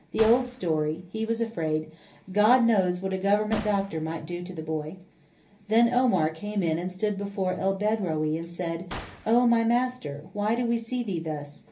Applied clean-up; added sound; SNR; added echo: none; Gunshot, gunfire; 19 dB; reverberation time 0.3 s.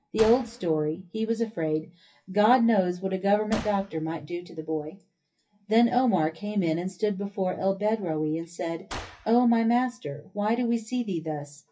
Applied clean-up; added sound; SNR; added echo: classical method WPE with log-MMSE.